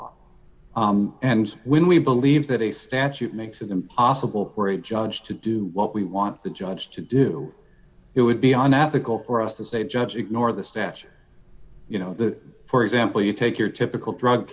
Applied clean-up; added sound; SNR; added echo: none; none; none; none.